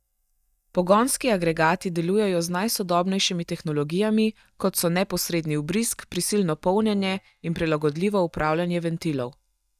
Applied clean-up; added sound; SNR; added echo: neural mask model DeepFilterNet 3.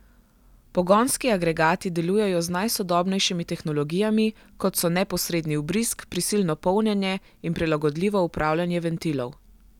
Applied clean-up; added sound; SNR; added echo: none; none; none; none.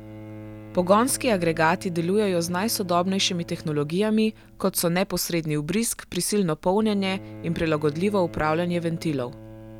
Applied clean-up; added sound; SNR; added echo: none; Bowed string instrument; 18 dB; none.